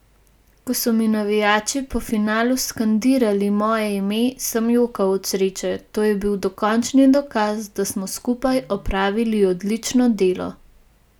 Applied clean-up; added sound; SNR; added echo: none; none; none; none.